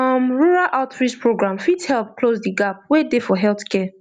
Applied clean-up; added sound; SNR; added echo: none; none; none; none.